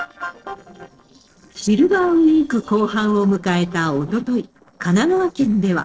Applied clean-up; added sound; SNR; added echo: neural separator model SepFormer DNS4.